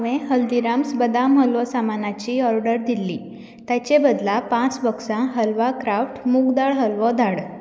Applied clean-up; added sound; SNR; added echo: none; none; none; none.